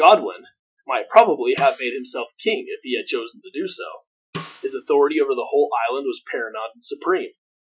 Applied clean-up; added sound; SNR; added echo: classical method Wiener filter.